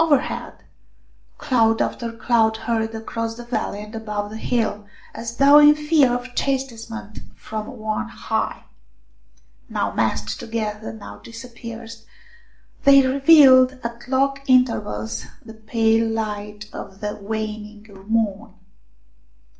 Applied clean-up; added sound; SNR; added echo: none; none; none; reverberation time 0.4 s.